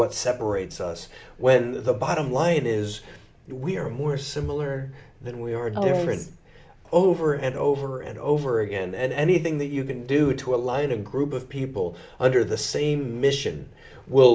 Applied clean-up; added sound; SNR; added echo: none; none; none; none.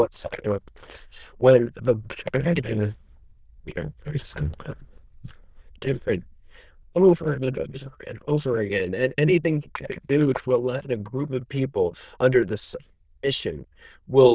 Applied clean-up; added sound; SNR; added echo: neural diffusion model UNIVERSE++.